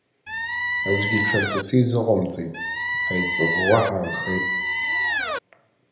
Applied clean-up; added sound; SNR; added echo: none; Squeak; 0 dB; reverberation time 0.7 s.